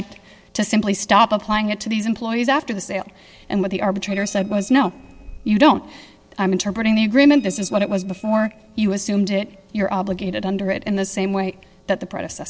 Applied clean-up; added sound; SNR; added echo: neural separator model SepFormer DNS4.